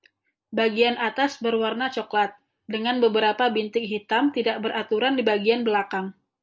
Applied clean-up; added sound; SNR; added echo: none; none; none; none.